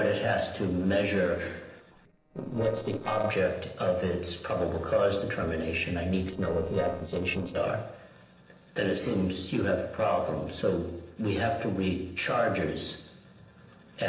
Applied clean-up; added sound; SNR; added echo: neural separator model SepFormer DNS4.